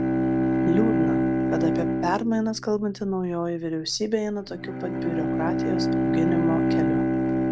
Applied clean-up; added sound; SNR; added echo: none; Bowed string instrument; -4 dB; none.